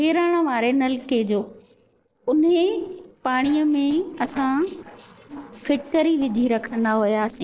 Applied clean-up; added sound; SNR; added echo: neural separator model SepFormer DNS4.